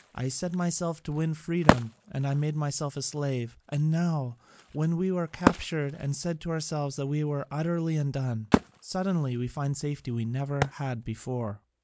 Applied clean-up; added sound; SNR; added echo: none; Wood; 4 dB; none.